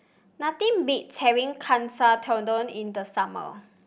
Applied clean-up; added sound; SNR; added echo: none; none; none; none.